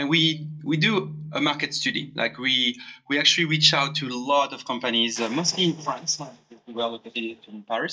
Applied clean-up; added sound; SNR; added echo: neural mask model DeepFilterNet 3.